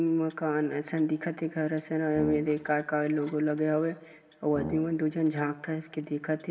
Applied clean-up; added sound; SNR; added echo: none; Brass instrument; 13 dB; reverberation time 2.1 s.